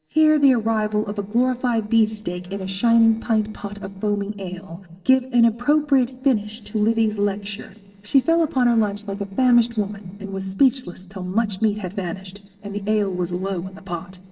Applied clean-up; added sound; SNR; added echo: neural separator model SepFormer DNS4.